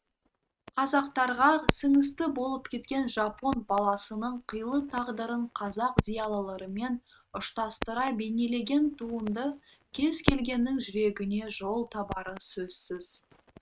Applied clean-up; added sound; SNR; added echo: neural mask model RNNoise.